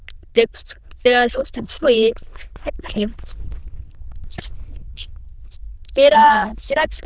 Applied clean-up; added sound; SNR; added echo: neural diffusion model UNIVERSE++.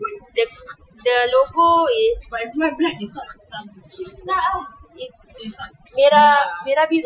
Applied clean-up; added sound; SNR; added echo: classical method Wiener filter.